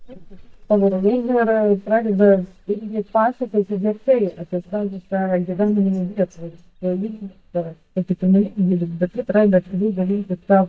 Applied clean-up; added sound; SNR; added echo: neural mask model DeepFilterNet 3.